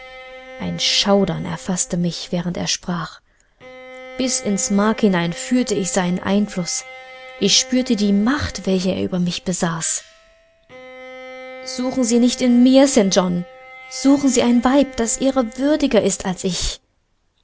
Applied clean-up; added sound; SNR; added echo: none; Bowed string instrument + Gong; 19 dB; none.